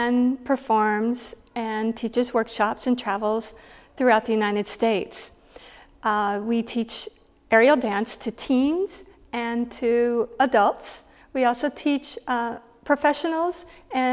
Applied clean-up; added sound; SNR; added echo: none; none; none; none.